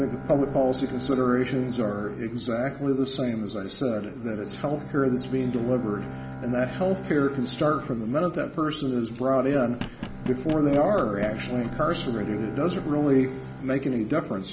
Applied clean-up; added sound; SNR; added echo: none; Bowed string instrument + Knock; 12 dB; none.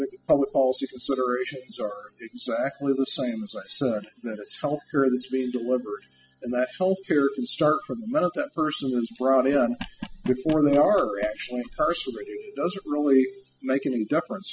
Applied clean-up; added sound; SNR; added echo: classical method spectral subtraction.